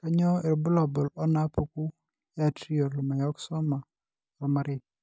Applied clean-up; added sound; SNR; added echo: none; none; none; none.